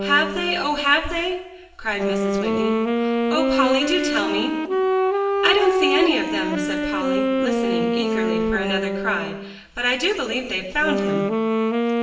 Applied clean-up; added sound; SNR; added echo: none; Wind instrument, woodwind instrument; -2 dB; reverberation time 1.0 s.